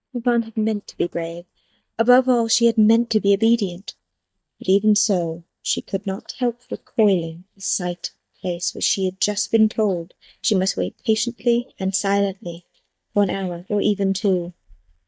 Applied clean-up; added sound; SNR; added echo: neural mask model DeepFilterNet 3.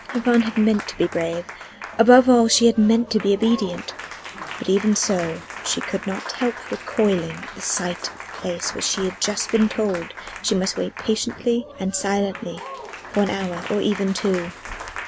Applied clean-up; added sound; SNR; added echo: none; Applause; 14 dB; none.